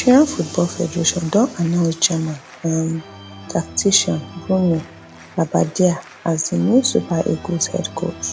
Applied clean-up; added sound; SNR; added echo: none; Organ; 18 dB; none.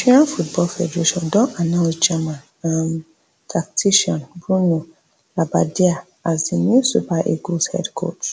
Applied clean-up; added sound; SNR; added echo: none; none; none; none.